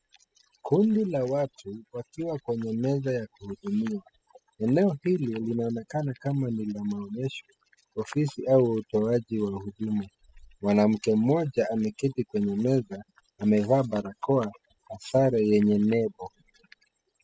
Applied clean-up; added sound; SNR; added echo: classical method spectral subtraction.